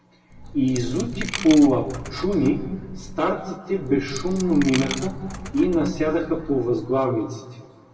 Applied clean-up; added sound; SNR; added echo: none; Coin (dropping); 12 dB; reverberation time 1.4 s.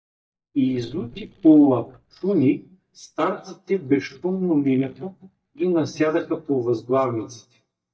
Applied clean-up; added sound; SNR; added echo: neural mask model DeepFilterNet 3.